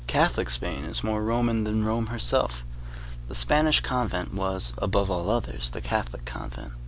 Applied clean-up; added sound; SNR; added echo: none; none; none; none.